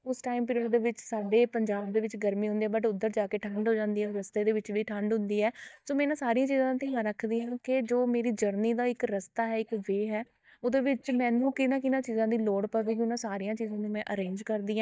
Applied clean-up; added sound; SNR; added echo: neural mask model DeepFilterNet 3.